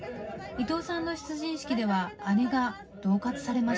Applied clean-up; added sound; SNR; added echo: none; none; none; reverberation time 0.4 s.